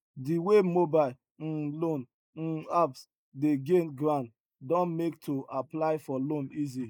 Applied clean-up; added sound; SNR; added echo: neural mask model Resemble Enhance denoiser.